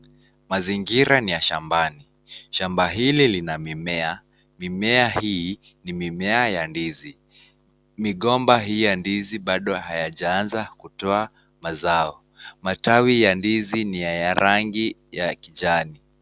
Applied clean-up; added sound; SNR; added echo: none; none; none; none.